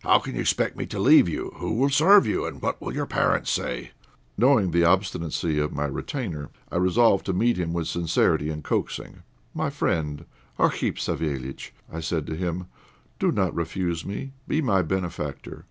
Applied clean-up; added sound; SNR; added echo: none; none; none; none.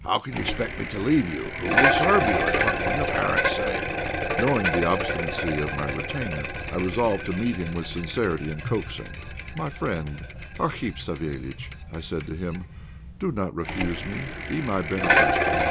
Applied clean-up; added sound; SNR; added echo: none; Bicycle; -1 dB; none.